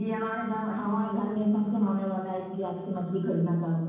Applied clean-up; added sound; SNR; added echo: neural separator model SepFormer DNS4.